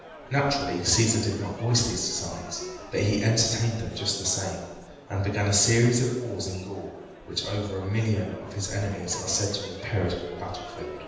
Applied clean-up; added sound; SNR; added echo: none; Crowd / Fireworks; 15 dB; reverberation time 1.1 s.